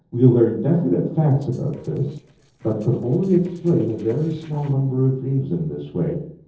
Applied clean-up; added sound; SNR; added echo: neural separator model SepFormer DNS4.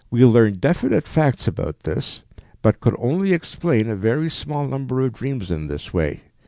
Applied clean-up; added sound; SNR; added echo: none; none; none; none.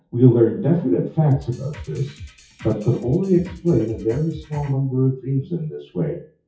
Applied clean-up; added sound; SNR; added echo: classical method WPE with log-MMSE.